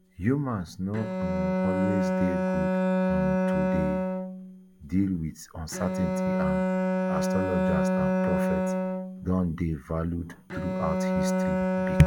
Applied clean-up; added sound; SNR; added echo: none; Bowed string instrument; -3 dB; none.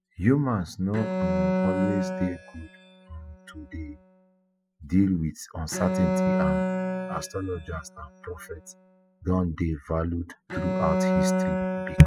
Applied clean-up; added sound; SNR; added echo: classical method spectral subtraction.